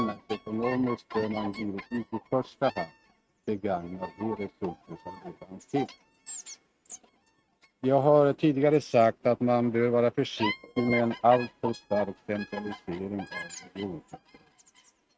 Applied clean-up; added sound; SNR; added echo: neural mask model RNNoise.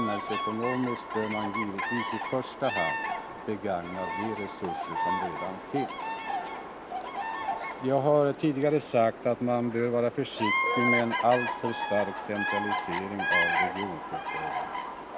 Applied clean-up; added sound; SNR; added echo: none; Bird vocalization, bird call, bird song; 2 dB; none.